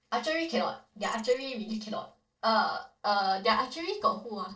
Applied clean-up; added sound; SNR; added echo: neural separator model SepFormer DNS4.